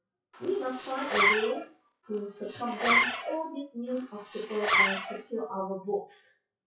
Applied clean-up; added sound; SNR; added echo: classical method WPE with log-MMSE.